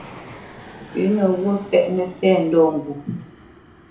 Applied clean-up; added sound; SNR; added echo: none; Fixed-wing aircraft, airplane; 19 dB; reverberation time 0.7 s.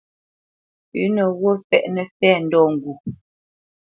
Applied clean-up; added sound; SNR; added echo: none; none; none; none.